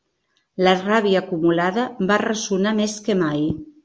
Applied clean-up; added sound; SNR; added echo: none; none; none; none.